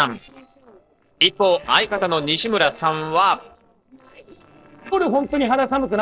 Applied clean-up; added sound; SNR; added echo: neural separator model SepFormer DNS4.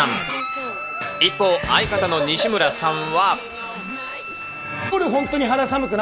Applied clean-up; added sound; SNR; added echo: none; Bowed string instrument; 11 dB; none.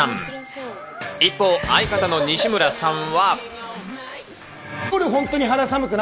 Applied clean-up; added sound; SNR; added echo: none; none; none; none.